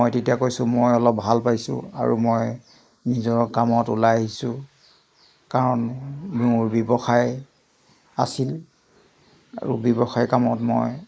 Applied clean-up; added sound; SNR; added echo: neural mask model Resemble Enhance denoiser.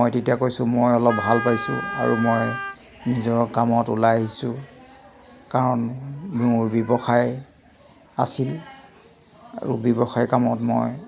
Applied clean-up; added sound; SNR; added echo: none; Wind instrument, woodwind instrument; 7 dB; none.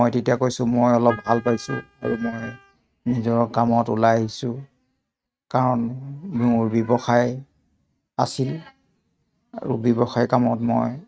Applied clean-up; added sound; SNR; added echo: neural mask model RNNoise.